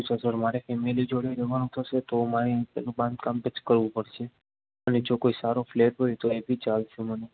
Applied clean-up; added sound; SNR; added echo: none; none; none; none.